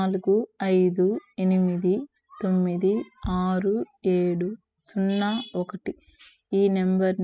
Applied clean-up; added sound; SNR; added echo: classical method spectral subtraction.